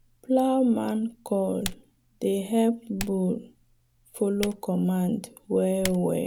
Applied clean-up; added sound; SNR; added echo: none; Typing; 16 dB; none.